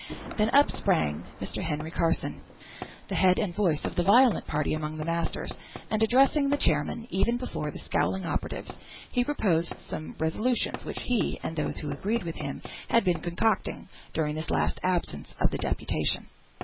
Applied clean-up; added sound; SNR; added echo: none; Knock / Wood + Thunder; 17 dB; none.